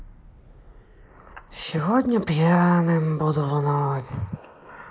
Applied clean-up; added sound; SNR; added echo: neural mask model Resemble Enhance denoiser.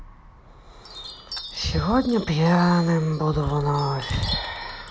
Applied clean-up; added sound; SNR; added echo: none; Chime; 14 dB; none.